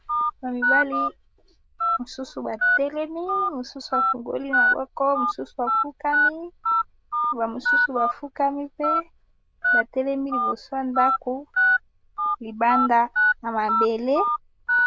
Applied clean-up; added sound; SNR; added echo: neural diffusion model UNIVERSE++.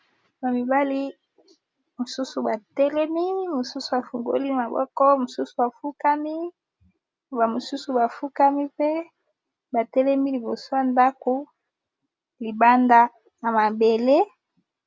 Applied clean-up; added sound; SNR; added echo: none; none; none; none.